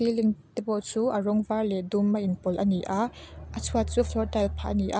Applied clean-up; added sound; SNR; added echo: none; none; none; none.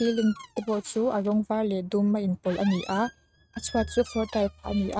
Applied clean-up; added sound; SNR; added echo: neural mask model RNNoise.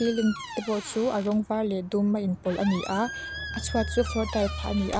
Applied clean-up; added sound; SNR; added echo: none; Squeak; 12 dB; none.